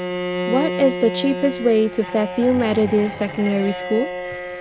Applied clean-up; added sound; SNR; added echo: none; Bowed string instrument; 7 dB; none.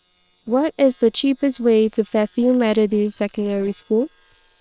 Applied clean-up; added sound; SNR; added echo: neural separator model SepFormer WHAM!.